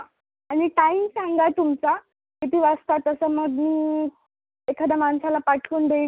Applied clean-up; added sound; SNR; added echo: none; none; none; none.